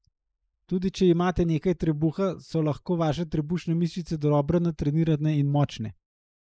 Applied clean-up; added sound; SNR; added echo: neural mask model Resemble Enhance denoiser.